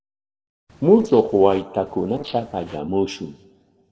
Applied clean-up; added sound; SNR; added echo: neural separator model SepFormer DNS4.